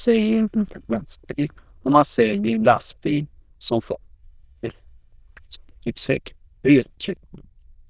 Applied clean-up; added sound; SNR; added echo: neural diffusion model UNIVERSE++.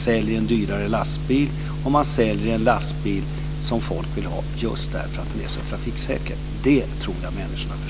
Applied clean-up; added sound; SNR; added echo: none; none; none; none.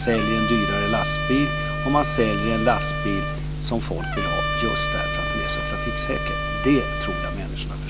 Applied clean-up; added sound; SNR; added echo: none; Trumpet; 4 dB; none.